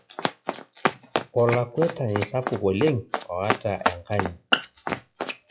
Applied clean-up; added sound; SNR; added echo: classical method WPE with log-MMSE.